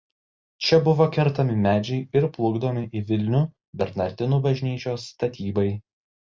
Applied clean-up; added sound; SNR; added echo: none; none; none; none.